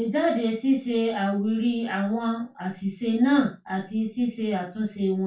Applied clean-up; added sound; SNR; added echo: none; none; none; reverberation time 0.2 s.